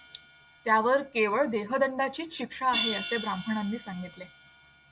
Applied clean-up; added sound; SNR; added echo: none; Hi-hat; 11 dB; none.